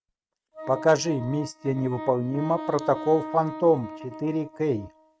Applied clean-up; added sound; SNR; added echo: neural mask model RNNoise.